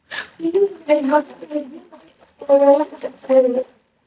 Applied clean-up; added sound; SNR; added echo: neural mask model DeepFilterNet 3.